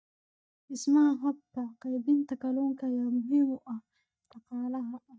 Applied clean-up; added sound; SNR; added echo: neural mask model DeepFilterNet 3.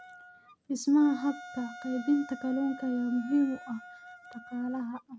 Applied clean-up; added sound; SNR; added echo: none; Wind instrument, woodwind instrument; 17 dB; none.